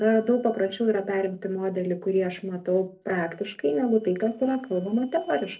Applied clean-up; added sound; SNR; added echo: neural separator model SepFormer DNS4.